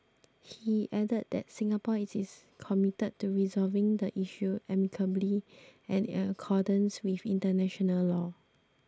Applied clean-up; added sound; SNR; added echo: none; none; none; none.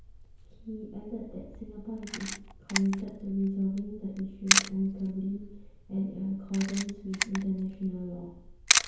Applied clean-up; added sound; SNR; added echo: none; Camera; 0 dB; reverberation time 1.0 s.